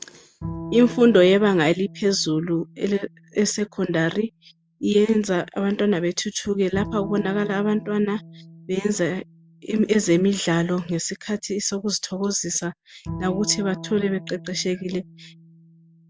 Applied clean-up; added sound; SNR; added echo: none; Bowed string instrument; 16 dB; none.